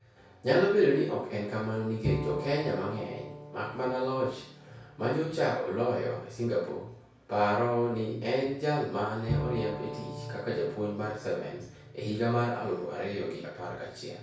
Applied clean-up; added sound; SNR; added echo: none; Bowed string instrument; 11 dB; reverberation time 0.6 s.